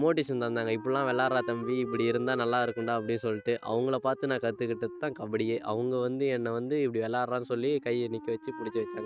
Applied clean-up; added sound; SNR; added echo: neural mask model RNNoise.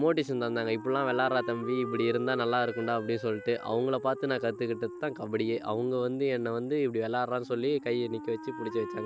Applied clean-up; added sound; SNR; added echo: none; Wind instrument, woodwind instrument; 12 dB; none.